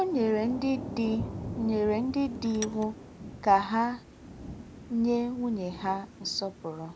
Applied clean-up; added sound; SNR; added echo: none; Thunder / Rain + Tools; 12 dB; none.